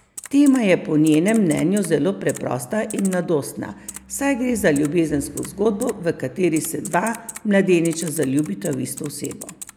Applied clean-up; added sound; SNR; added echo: none; Typing; 19 dB; none.